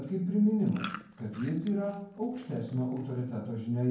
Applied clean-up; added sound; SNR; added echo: none; Chewing, mastication; 17 dB; reverberation time 0.9 s.